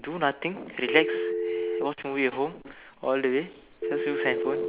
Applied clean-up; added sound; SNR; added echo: none; Telephone; 3 dB; none.